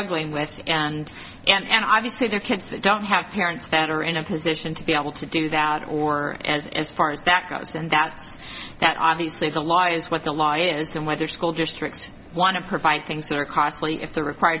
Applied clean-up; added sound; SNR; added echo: none; none; none; none.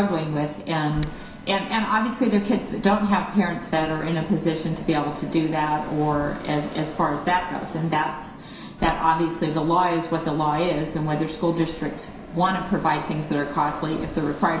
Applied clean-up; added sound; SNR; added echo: none; Fixed-wing aircraft, airplane; 16 dB; reverberation time 0.7 s.